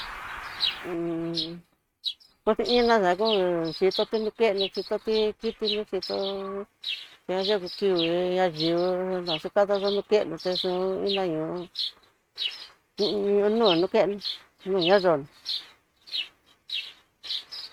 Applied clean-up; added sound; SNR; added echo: neural mask model RNNoise.